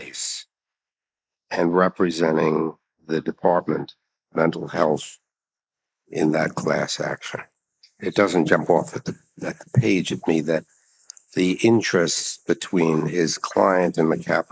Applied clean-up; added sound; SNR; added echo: neural mask model Resemble Enhance denoiser.